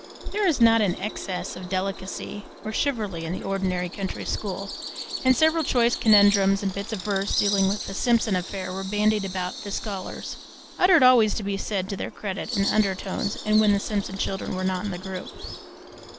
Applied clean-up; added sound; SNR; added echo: none; Bird vocalization, bird call, bird song; 10 dB; none.